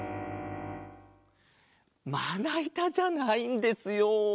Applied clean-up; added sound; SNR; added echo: none; none; none; none.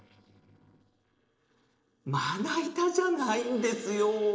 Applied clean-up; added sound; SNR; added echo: neural separator model SepFormer DNS4.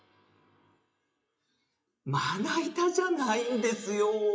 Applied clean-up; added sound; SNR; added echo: classical method WPE with log-MMSE.